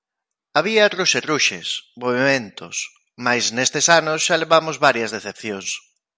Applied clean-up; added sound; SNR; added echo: none; none; none; none.